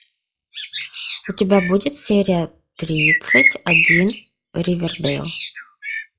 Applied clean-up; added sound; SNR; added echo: classical method log-MMSE.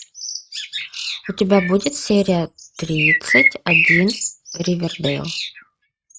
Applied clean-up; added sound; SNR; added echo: neural mask model RNNoise.